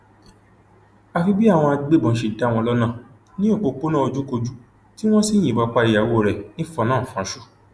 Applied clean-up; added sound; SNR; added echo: none; none; none; none.